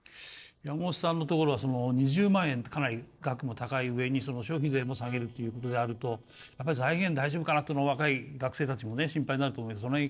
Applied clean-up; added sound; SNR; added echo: neural separator model SepFormer DNS4.